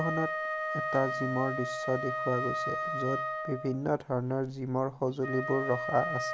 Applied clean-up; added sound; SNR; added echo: none; Wind instrument, woodwind instrument; 3 dB; none.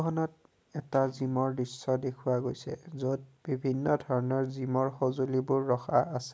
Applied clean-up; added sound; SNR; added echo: none; none; none; none.